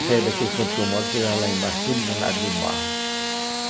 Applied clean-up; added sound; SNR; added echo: none; Engine starting / Sawing; 0 dB; none.